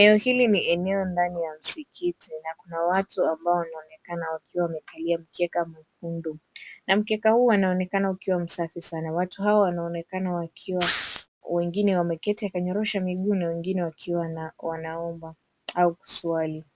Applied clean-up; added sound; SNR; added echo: none; none; none; none.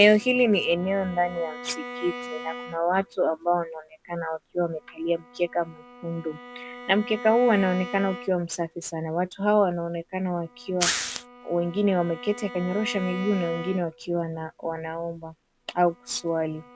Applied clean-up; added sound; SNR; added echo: none; Bowed string instrument; 15 dB; none.